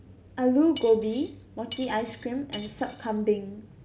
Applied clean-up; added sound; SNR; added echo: none; Cutlery, silverware / Dishes, pots, and pans; 17 dB; none.